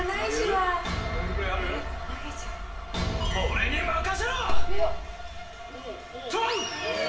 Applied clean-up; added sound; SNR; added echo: none; Bowed string instrument; 17 dB; reverberation time 0.9 s.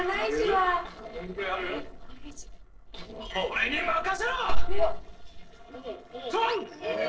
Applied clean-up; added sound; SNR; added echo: neural separator model SepFormer DNS4.